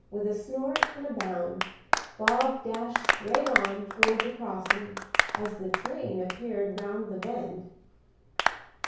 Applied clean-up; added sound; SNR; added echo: none; Applause; -1 dB; reverberation time 0.6 s.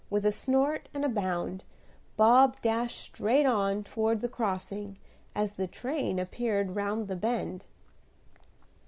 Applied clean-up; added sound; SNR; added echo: none; none; none; none.